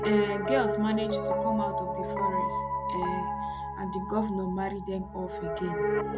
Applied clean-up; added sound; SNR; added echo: none; Piano; -2 dB; none.